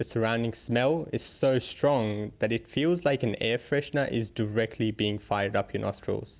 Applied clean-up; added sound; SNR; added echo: none; none; none; none.